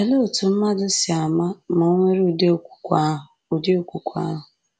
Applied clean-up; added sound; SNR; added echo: none; none; none; none.